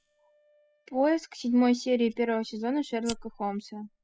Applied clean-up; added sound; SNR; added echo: classical method spectral subtraction.